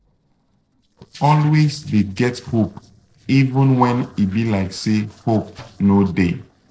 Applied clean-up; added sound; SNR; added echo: neural separator model SepFormer DNS4.